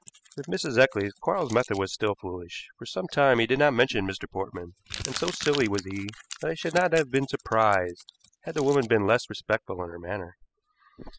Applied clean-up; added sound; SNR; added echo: classical method spectral subtraction.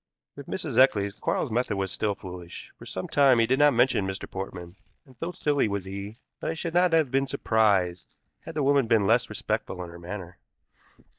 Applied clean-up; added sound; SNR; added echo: neural mask model DeepFilterNet 3.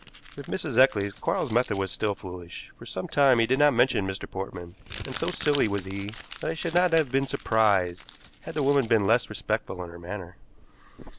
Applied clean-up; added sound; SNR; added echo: none; Crumpling, crinkling; 15 dB; none.